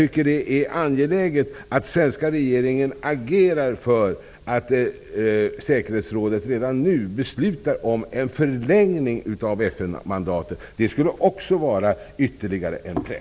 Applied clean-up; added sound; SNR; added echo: none; none; none; none.